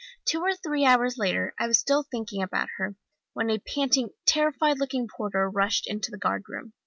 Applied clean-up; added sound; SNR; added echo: none; none; none; none.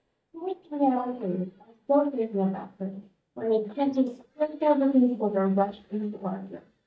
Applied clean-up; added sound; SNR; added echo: neural mask model DeepFilterNet 3.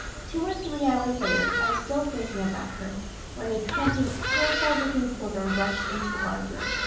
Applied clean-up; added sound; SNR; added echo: none; Bird vocalization, bird call, bird song; 1 dB; reverberation time 0.7 s.